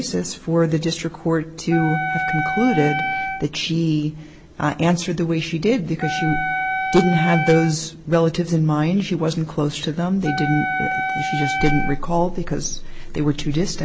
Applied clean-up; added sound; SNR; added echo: none; Wind instrument, woodwind instrument; 3 dB; none.